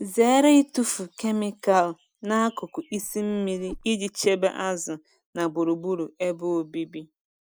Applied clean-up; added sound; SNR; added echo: none; Meow; 20 dB; none.